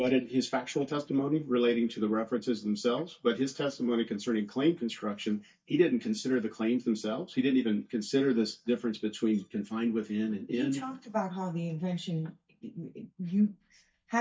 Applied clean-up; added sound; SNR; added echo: neural mask model DeepFilterNet 3.